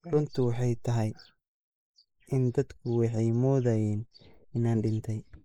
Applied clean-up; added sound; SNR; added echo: neural mask model Resemble Enhance denoiser.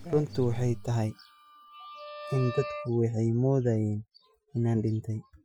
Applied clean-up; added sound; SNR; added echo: classical method Wiener filter.